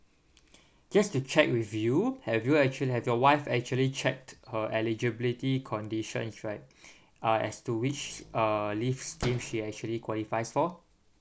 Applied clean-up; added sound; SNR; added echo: none; Slam; 16 dB; none.